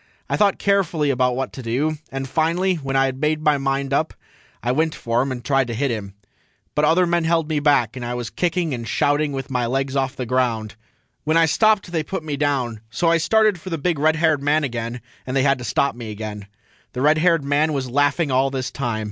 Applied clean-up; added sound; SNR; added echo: none; none; none; none.